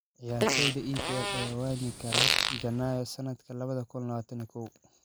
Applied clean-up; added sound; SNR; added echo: none; Fart; -4 dB; none.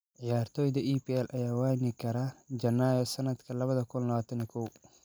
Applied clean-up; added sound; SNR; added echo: none; none; none; none.